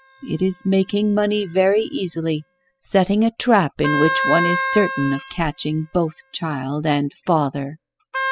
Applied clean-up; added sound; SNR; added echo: classical method spectral subtraction.